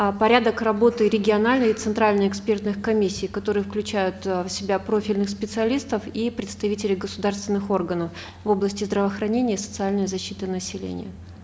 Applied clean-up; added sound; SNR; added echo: none; none; none; none.